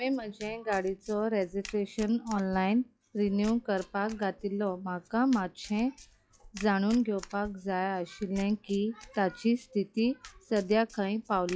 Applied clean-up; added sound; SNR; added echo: classical method log-MMSE.